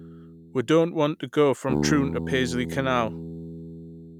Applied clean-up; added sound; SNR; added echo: none; Bass guitar; 7 dB; none.